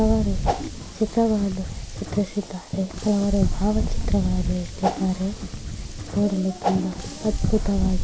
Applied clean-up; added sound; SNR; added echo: none; Wind + Whoosh, swoosh, swish; 1 dB; none.